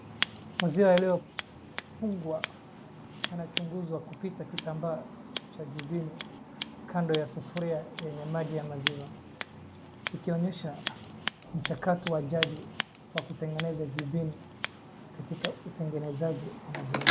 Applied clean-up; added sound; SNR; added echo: none; Scissors; 3 dB; none.